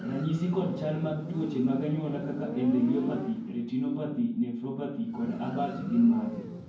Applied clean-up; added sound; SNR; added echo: none; Motorcycle; 11 dB; reverberation time 0.9 s.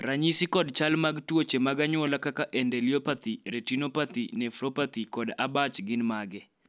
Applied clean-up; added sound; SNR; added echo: none; none; none; none.